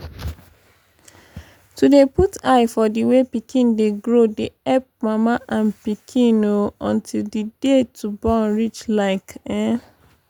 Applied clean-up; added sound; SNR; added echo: none; none; none; none.